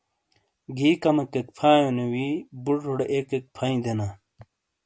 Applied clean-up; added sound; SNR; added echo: none; none; none; none.